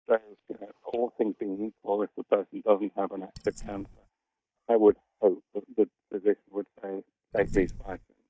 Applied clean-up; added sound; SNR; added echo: neural mask model DeepFilterNet 3.